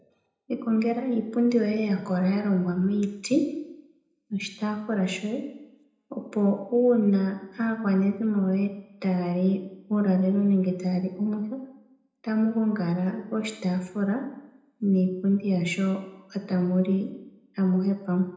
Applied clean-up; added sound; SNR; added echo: none; none; none; reverberation time 0.8 s.